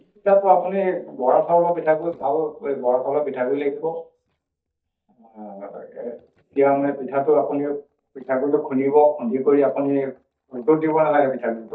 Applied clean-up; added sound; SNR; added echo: neural mask model DeepFilterNet 3.